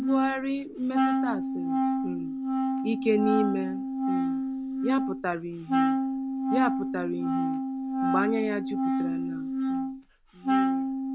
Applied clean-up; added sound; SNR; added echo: none; Wind instrument, woodwind instrument; -4 dB; none.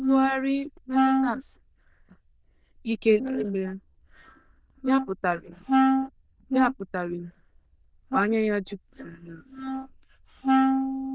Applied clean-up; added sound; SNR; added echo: neural diffusion model UNIVERSE++.